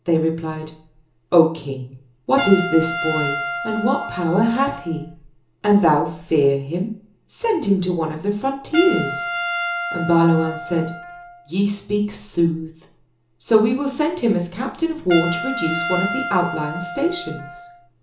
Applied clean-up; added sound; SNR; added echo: none; Trumpet; 9 dB; reverberation time 0.8 s.